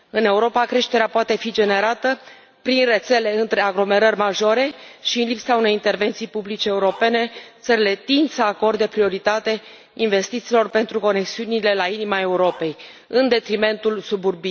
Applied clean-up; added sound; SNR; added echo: none; Dog; 19 dB; none.